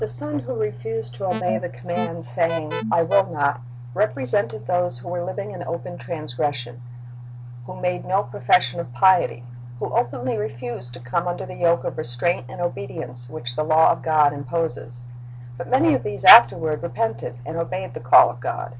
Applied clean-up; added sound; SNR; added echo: none; Alarm; 7 dB; none.